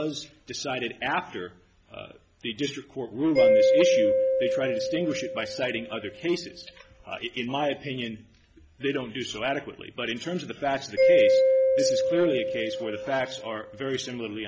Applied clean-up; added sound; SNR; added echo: none; Mallet percussion; -4 dB; none.